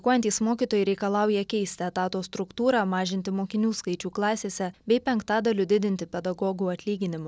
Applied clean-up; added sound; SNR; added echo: none; none; none; none.